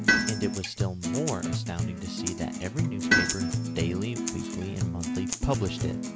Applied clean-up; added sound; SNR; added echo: none; Tools + Acoustic guitar; -4 dB; none.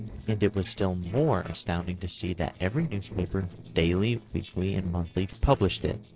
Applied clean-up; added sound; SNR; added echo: neural separator model SepFormer DNS4.